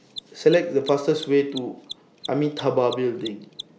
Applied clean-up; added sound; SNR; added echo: none; Mechanisms; 18 dB; none.